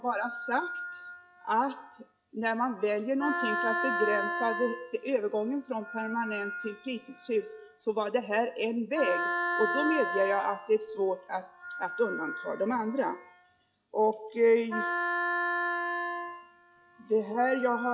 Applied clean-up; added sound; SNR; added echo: classical method log-MMSE.